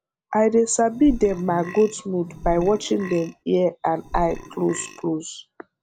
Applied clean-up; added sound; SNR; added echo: none; Burping, eructation; 13 dB; none.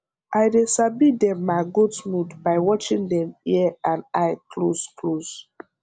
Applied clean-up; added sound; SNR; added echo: none; none; none; none.